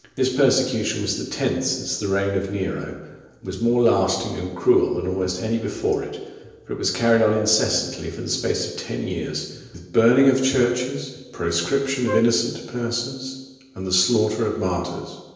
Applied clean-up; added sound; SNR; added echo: neural separator model SepFormer DNS4.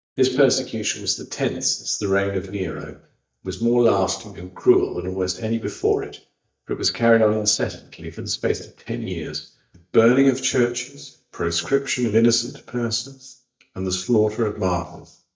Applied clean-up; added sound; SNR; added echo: neural mask model DeepFilterNet 3.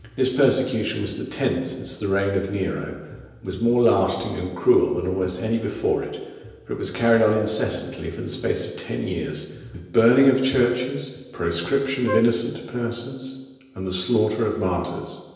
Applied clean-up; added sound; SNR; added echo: none; Wind instrument, woodwind instrument; 6 dB; reverberation time 1.0 s.